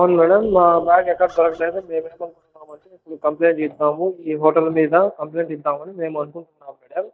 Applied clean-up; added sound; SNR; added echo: neural mask model DeepFilterNet 3.